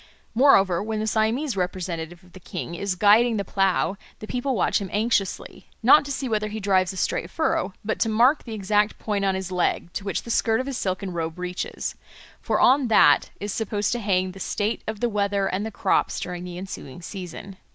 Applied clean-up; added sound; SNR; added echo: none; none; none; none.